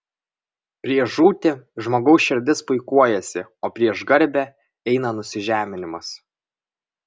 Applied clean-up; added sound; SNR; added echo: none; none; none; none.